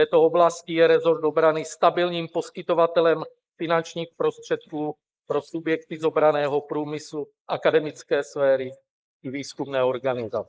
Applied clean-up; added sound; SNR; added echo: neural mask model Resemble Enhance denoiser.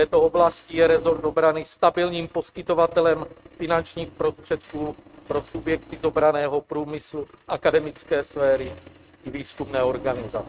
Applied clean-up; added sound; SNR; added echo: neural mask model RNNoise.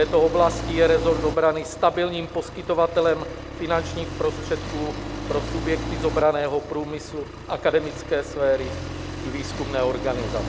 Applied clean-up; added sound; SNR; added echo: none; Accelerating, revving, vroom; 8 dB; none.